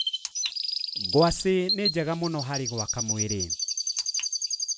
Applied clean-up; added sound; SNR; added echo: none; Chirp, tweet; 2 dB; none.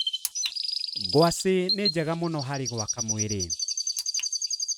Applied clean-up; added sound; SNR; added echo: neural mask model RNNoise.